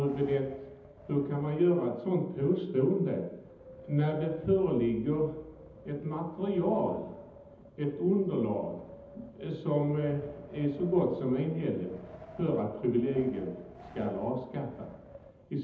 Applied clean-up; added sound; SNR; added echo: none; Wind; 19 dB; reverberation time 0.8 s.